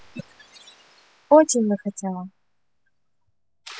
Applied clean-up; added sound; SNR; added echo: classical method spectral subtraction.